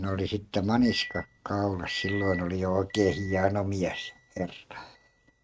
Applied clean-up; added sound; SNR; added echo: neural mask model RNNoise.